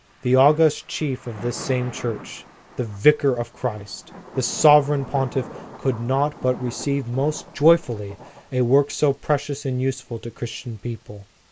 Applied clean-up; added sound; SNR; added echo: none; Thunder / Rain; 19 dB; none.